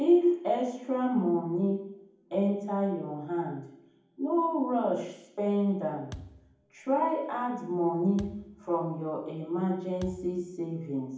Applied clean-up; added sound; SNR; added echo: none; Thump, thud; 18 dB; reverberation time 1.2 s.